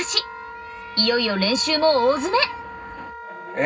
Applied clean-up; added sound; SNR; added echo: none; Wind instrument, woodwind instrument; 14 dB; reverberation time 0.4 s.